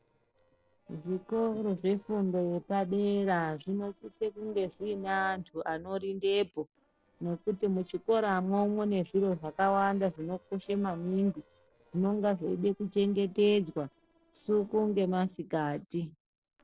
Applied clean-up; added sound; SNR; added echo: neural separator model SepFormer DNS4.